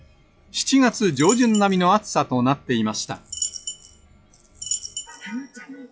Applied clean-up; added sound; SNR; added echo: classical method log-MMSE.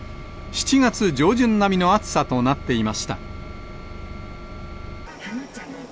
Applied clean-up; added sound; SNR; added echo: none; none; none; none.